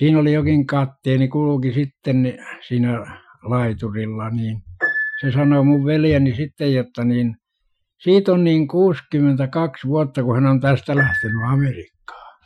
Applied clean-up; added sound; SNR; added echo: classical method Wiener filter.